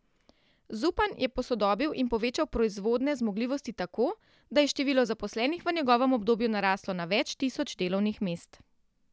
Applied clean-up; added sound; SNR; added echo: none; none; none; none.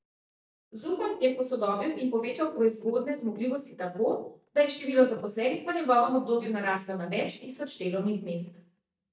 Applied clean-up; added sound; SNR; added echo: neural mask model DeepFilterNet 3.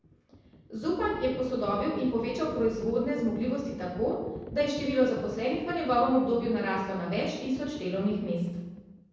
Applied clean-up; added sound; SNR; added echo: none; Livestock, farm animals, working animals; 16 dB; reverberation time 1.1 s.